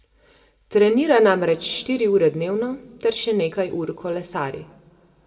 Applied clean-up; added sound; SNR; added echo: none; none; none; reverberation time 1.1 s.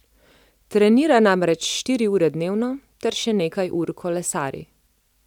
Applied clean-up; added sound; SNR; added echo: none; none; none; none.